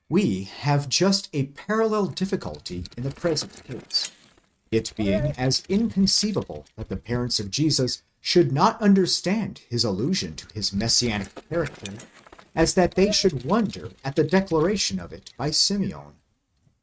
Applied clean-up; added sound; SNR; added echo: neural mask model RNNoise.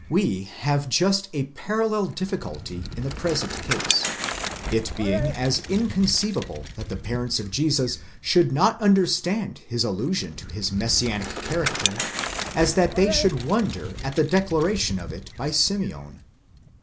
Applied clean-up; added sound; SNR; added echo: none; Bicycle; 8 dB; none.